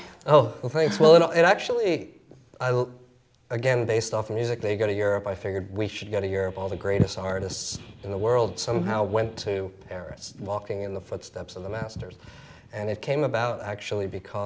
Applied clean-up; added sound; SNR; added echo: none; none; none; none.